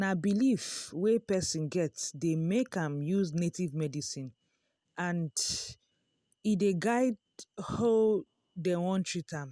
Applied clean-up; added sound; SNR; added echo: none; none; none; none.